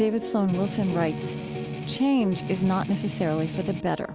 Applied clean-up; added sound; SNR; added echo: none; Strum; 8 dB; none.